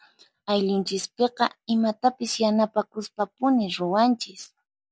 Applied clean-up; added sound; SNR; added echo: none; none; none; none.